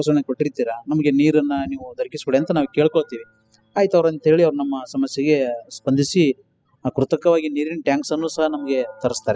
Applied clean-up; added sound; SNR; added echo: classical method spectral subtraction.